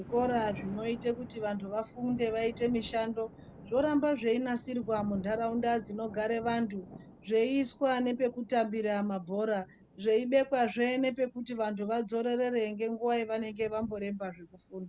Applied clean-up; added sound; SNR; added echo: none; Thunder; 18 dB; none.